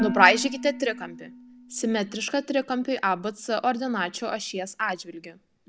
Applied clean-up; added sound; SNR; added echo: none; Dishes, pots, and pans; 13 dB; none.